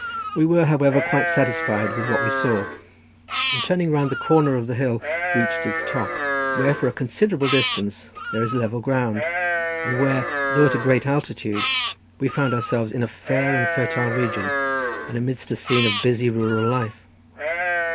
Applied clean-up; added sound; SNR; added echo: none; Livestock, farm animals, working animals; 3 dB; none.